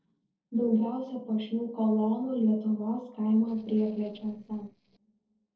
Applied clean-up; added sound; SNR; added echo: neural separator model SepFormer DNS4.